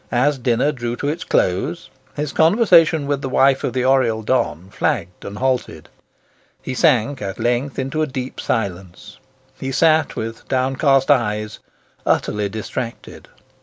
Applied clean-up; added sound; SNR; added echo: none; none; none; none.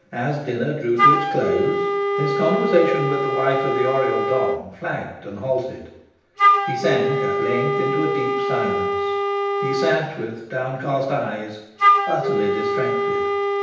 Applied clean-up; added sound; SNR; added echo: none; Wind instrument, woodwind instrument; -3 dB; reverberation time 0.9 s.